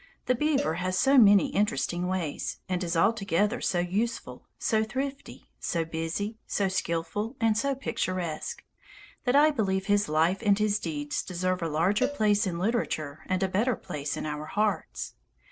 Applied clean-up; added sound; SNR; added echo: none; Cowbell; 15 dB; none.